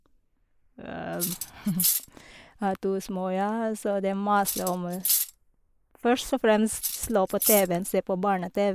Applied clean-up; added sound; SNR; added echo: neural mask model Resemble Enhance denoiser.